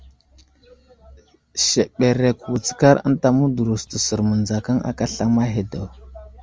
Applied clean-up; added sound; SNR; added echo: none; none; none; none.